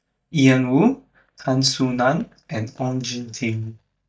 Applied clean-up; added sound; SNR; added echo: neural mask model DeepFilterNet 3.